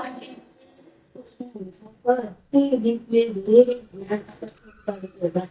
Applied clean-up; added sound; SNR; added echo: neural mask model DeepFilterNet 3.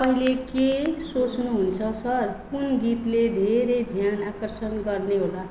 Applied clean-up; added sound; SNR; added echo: none; none; none; none.